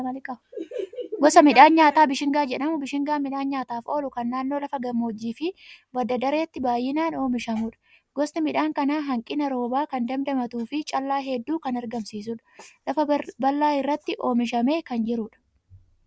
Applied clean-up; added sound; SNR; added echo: none; none; none; none.